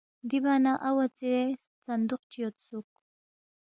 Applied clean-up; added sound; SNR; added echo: none; none; none; none.